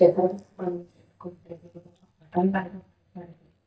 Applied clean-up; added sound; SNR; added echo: neural mask model DeepFilterNet 3.